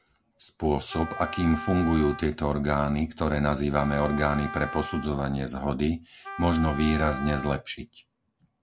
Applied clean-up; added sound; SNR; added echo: none; Wind instrument, woodwind instrument; 12 dB; none.